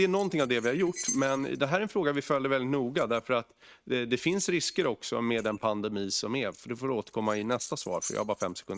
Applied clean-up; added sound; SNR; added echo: neural mask model RNNoise.